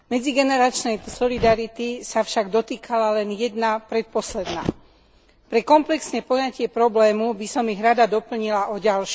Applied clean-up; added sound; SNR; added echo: none; none; none; none.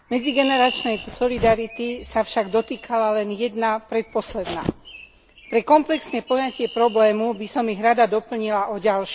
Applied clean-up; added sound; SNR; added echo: none; Chirp, tweet; 18 dB; none.